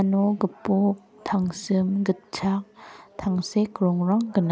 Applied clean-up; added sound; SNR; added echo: none; none; none; none.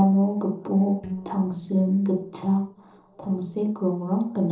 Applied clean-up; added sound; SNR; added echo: neural separator model SepFormer DNS4.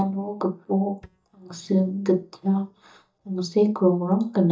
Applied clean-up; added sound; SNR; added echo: neural mask model DeepFilterNet 3.